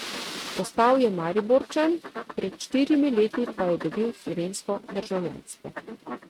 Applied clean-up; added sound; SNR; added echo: neural mask model RNNoise.